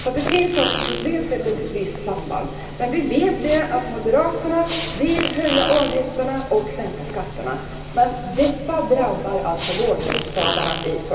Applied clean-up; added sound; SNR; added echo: none; Fart; 9 dB; reverberation time 2.5 s.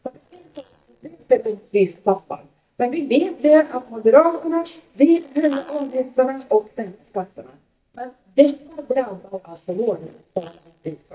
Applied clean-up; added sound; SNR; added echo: neural mask model DeepFilterNet 3.